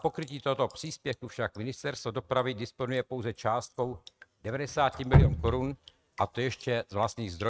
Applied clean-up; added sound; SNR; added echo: neural mask model RNNoise.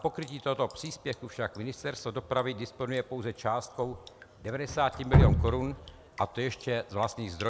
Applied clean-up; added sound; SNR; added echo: none; Drip; 0 dB; none.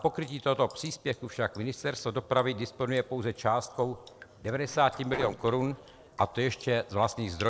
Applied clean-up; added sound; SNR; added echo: neural separator model SepFormer DNS4.